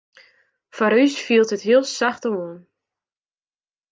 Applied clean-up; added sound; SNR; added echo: none; none; none; none.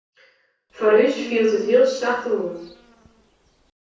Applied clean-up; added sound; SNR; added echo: none; Insect; 17 dB; reverberation time 0.6 s.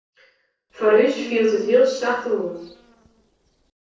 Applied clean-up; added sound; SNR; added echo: neural separator model SepFormer DNS4.